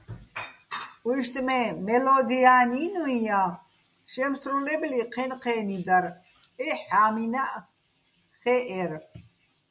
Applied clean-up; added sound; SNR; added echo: none; none; none; none.